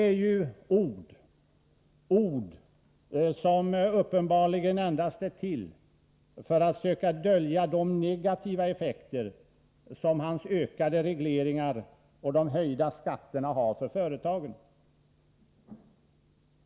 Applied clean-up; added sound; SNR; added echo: none; none; none; none.